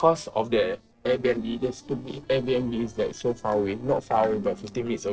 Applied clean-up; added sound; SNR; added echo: neural separator model SepFormer DNS4.